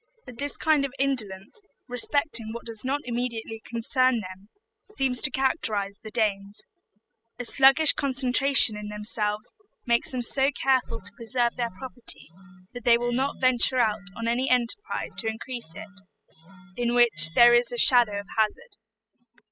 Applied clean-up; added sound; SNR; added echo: classical method spectral subtraction.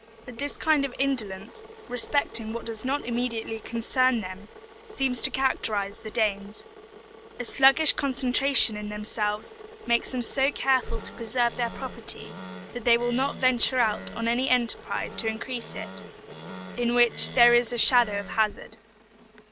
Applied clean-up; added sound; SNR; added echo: none; Boiling / Water + Animal; 15 dB; none.